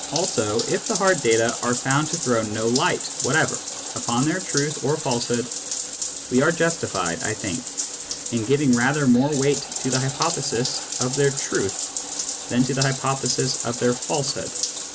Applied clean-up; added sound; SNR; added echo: none; Bathtub (filling or washing); 5 dB; none.